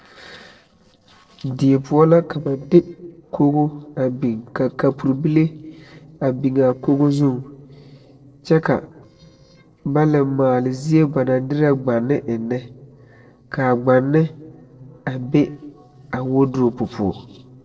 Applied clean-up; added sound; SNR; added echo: neural separator model SepFormer DNS4.